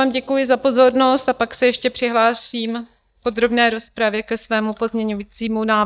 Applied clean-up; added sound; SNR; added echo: neural mask model DeepFilterNet 3.